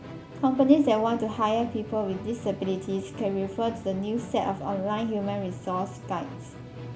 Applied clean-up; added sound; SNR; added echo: none; Musical instrument; 14 dB; none.